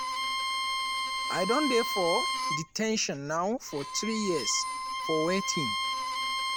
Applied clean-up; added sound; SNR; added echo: none; Bowed string instrument; 1 dB; none.